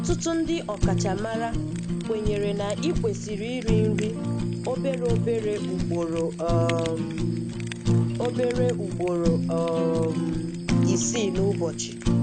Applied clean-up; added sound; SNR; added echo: none; Fire; -2 dB; none.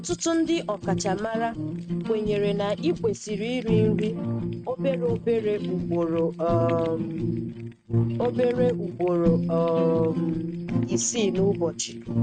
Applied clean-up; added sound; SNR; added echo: neural mask model RNNoise.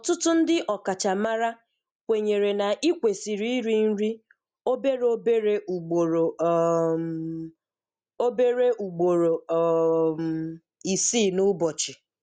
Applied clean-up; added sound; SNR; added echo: none; none; none; none.